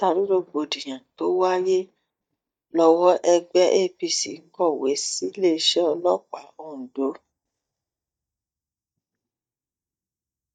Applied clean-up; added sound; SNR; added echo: neural mask model DeepFilterNet 3.